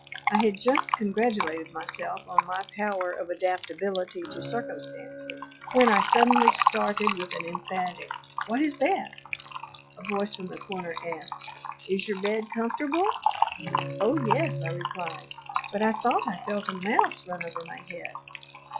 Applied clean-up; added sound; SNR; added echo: classical method log-MMSE.